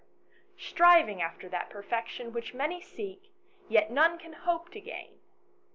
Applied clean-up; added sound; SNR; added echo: none; none; none; none.